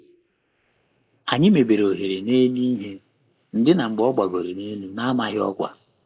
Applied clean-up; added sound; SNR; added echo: neural mask model Resemble Enhance denoiser.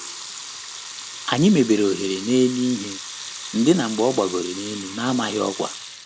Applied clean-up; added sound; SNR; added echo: none; Sink (filling or washing) / Water tap, faucet / Liquid; 12 dB; none.